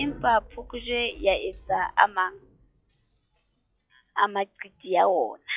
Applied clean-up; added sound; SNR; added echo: classical method log-MMSE.